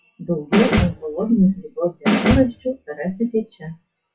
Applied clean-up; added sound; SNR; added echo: classical method WPE with log-MMSE.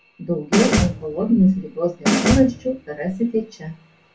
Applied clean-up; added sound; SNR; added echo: none; Snare drum; 1 dB; reverberation time 0.2 s.